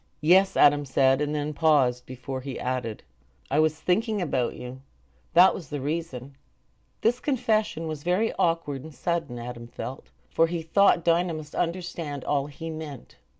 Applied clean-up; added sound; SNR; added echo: none; none; none; none.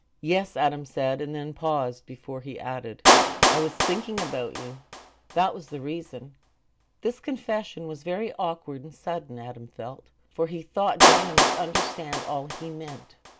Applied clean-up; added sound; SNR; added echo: none; Clapping; -3 dB; none.